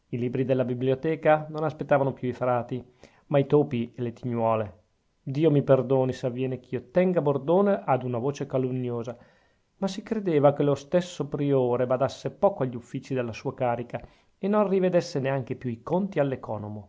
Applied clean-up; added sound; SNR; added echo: none; none; none; none.